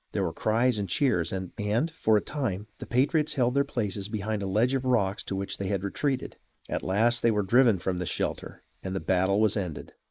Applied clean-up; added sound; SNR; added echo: neural mask model Resemble Enhance denoiser.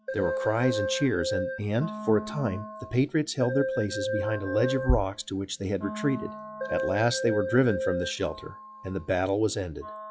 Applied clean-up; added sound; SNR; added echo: classical method log-MMSE.